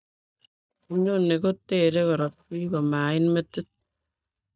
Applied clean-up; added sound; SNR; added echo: neural mask model DeepFilterNet 3.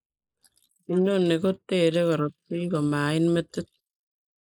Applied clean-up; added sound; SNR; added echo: neural mask model Resemble Enhance denoiser.